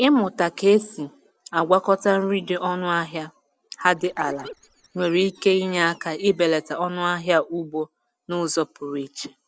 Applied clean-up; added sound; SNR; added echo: neural separator model SepFormer DNS4.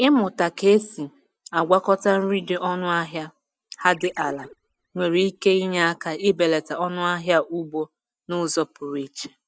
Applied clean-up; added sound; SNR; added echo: neural mask model DeepFilterNet 3.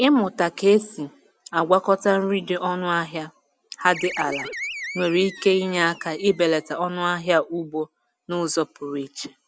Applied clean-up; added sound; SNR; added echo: none; Animal; 12 dB; none.